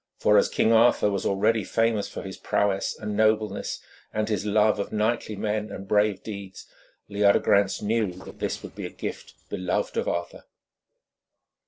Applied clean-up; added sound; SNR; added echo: neural separator model SepFormer DNS4.